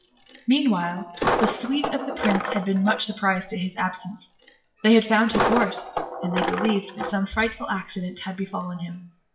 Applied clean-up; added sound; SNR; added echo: classical method WPE with log-MMSE.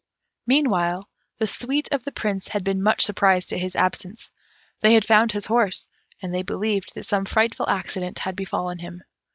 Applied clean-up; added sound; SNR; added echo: none; none; none; none.